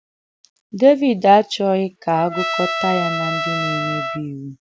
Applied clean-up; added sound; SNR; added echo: none; Trumpet; 6 dB; none.